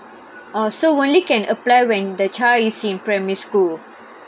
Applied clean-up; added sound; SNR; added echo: none; none; none; none.